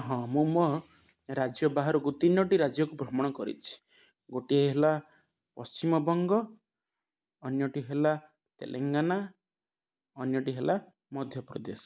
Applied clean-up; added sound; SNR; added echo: none; none; none; none.